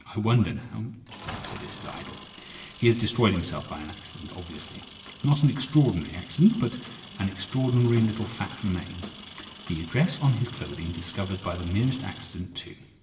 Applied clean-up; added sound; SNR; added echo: none; Engine; 15 dB; reverberation time 0.8 s.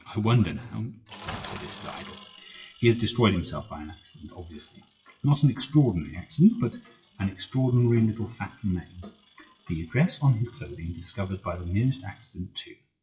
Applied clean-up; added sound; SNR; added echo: classical method WPE with log-MMSE.